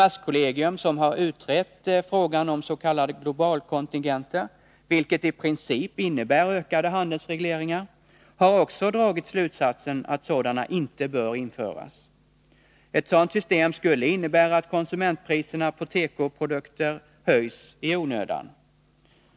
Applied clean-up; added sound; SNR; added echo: none; none; none; none.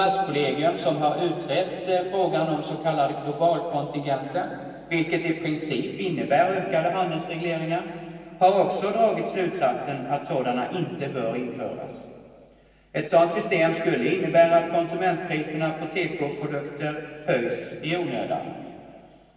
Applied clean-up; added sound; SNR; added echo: none; none; none; reverberation time 2.5 s.